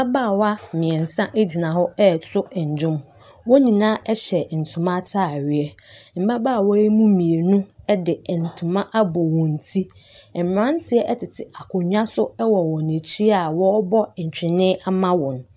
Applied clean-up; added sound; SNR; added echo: none; none; none; none.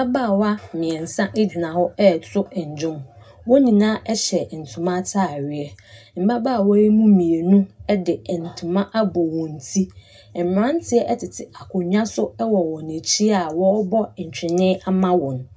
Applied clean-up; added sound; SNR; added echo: none; none; none; reverberation time 0.2 s.